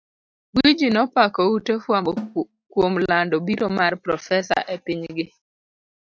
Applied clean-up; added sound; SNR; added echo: neural mask model RNNoise.